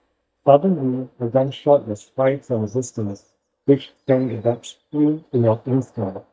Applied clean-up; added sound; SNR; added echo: neural mask model DeepFilterNet 3.